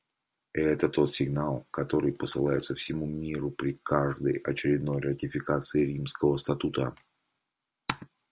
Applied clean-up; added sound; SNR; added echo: none; none; none; none.